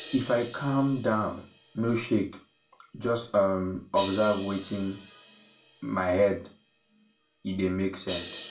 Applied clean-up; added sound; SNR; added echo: none; Crash cymbal; 14 dB; reverberation time 0.3 s.